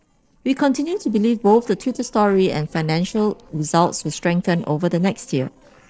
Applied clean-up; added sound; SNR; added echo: neural separator model SepFormer DNS4.